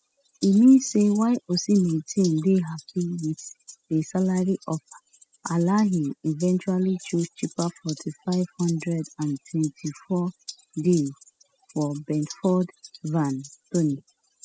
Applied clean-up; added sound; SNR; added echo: classical method spectral subtraction.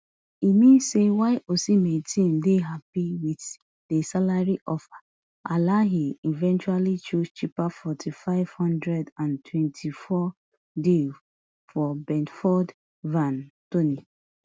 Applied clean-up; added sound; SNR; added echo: none; none; none; none.